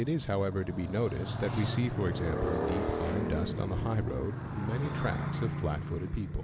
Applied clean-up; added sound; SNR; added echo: none; Motorcycle; 1 dB; none.